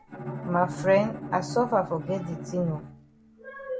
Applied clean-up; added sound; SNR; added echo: none; Bowed string instrument; 9 dB; none.